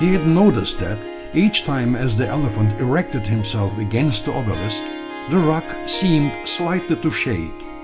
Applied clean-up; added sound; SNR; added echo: none; Harp; 12 dB; none.